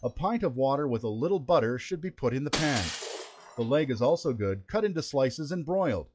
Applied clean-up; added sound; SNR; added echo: classical method log-MMSE.